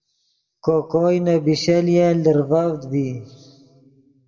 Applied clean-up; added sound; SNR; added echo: none; none; none; reverberation time 1.1 s.